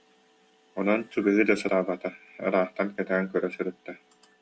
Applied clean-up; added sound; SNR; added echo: none; none; none; none.